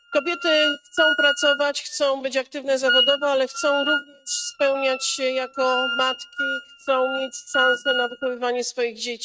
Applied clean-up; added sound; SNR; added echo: neural mask model RNNoise.